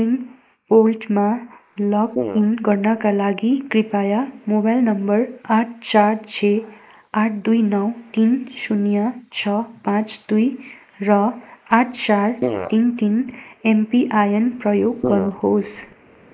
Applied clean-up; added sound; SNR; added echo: neural mask model Resemble Enhance denoiser.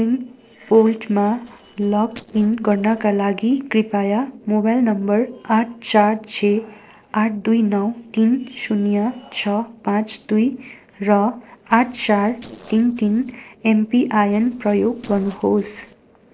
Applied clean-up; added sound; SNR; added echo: neural separator model SepFormer DNS4.